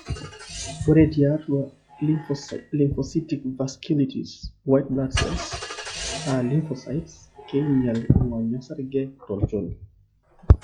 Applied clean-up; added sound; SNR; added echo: classical method log-MMSE.